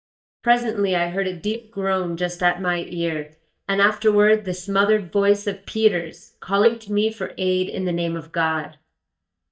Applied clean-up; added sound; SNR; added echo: neural mask model DeepFilterNet 3.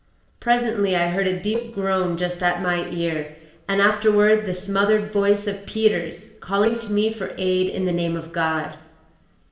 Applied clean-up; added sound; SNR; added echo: neural separator model SepFormer DNS4.